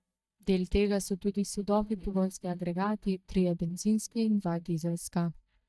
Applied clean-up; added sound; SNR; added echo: neural mask model DeepFilterNet 3.